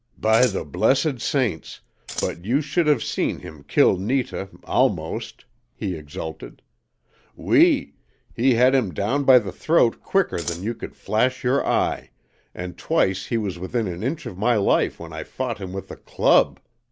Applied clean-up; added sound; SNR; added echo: none; Scissors; 9 dB; none.